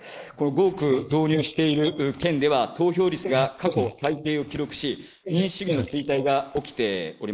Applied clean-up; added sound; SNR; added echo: neural mask model Resemble Enhance denoiser.